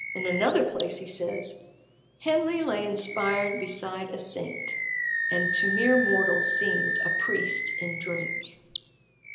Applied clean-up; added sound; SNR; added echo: none; Animal; 1 dB; reverberation time 0.9 s.